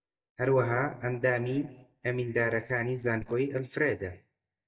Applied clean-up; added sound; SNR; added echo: neural mask model DeepFilterNet 3.